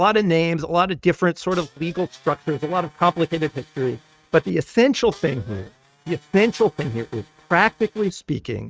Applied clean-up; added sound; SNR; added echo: neural mask model RNNoise.